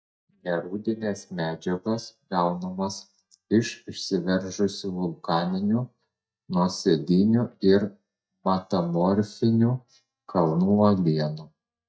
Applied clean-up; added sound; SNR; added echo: neural mask model DeepFilterNet 3.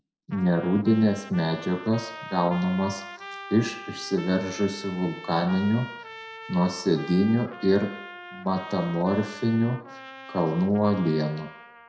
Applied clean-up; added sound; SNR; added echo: none; Trumpet; 16 dB; reverberation time 0.6 s.